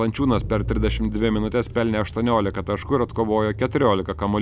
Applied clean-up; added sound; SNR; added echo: none; Engine / Car; 9 dB; none.